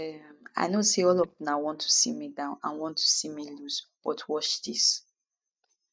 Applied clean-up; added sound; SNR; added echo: neural mask model DeepFilterNet 3.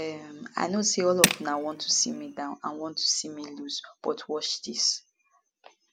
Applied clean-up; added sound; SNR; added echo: none; Tools; -1 dB; none.